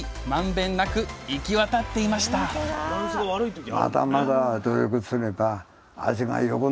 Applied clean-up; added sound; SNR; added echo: none; none; none; none.